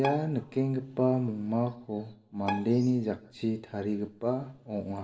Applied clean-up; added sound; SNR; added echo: none; Bowed string instrument; 13 dB; reverberation time 0.7 s.